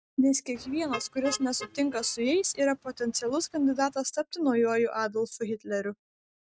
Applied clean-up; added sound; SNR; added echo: neural mask model RNNoise.